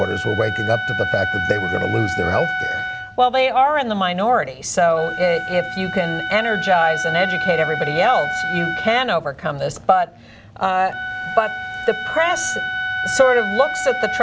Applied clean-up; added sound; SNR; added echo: none; Wind instrument, woodwind instrument; 5 dB; none.